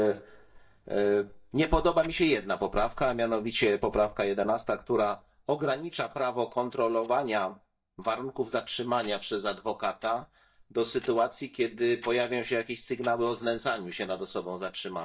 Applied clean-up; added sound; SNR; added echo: neural mask model DeepFilterNet 3.